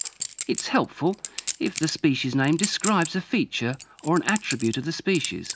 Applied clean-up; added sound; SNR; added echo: none; Chink, clink; 9 dB; none.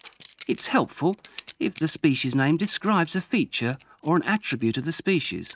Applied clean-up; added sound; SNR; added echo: neural mask model RNNoise.